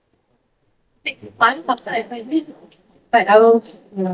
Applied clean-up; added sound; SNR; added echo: neural mask model DeepFilterNet 3.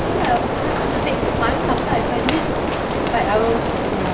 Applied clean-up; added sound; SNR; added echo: none; Rain; -4 dB; reverberation time 2.3 s.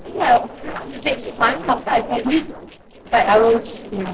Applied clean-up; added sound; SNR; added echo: neural separator model SepFormer DNS4.